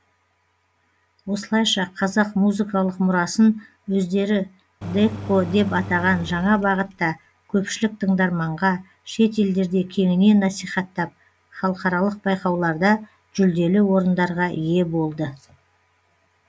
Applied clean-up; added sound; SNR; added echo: none; Engine; 13 dB; none.